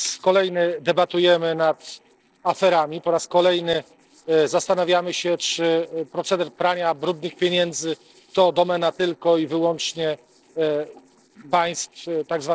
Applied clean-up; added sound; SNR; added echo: neural separator model SepFormer DNS4.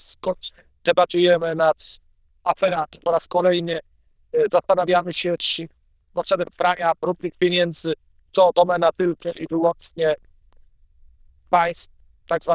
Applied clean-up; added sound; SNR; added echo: neural diffusion model UNIVERSE++.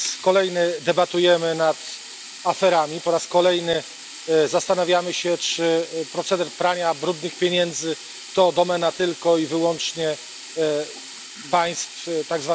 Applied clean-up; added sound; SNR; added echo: none; Sink (filling or washing); 16 dB; none.